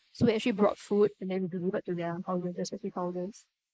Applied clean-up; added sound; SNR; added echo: neural mask model Resemble Enhance denoiser.